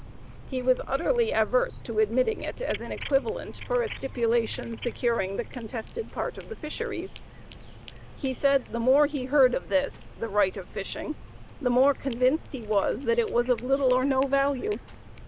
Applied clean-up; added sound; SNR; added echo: none; Cat; 14 dB; none.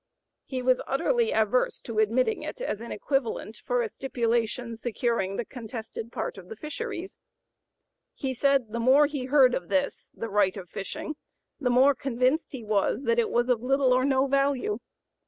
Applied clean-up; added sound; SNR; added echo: none; none; none; none.